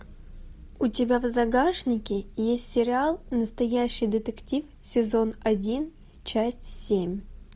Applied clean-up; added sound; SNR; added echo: none; none; none; none.